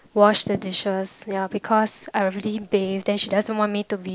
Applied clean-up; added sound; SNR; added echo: none; none; none; none.